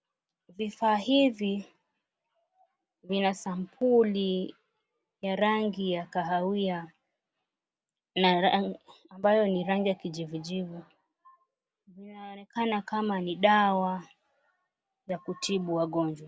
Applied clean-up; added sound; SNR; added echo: none; none; none; none.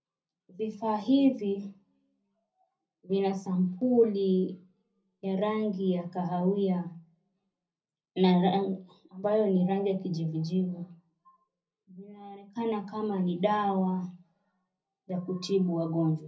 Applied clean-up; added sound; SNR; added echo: none; none; none; reverberation time 0.4 s.